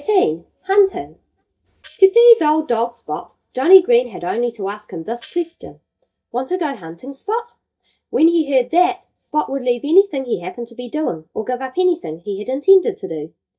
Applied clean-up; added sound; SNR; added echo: neural mask model DeepFilterNet 3.